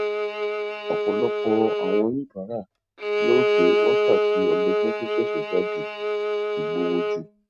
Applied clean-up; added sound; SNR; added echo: neural mask model RNNoise.